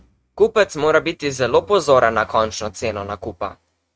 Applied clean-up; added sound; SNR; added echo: neural mask model RNNoise.